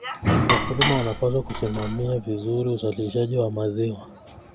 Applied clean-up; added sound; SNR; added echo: none; Dishes, pots, and pans; 2 dB; none.